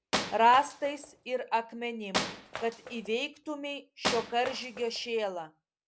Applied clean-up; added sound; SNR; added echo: none; Wood; 7 dB; none.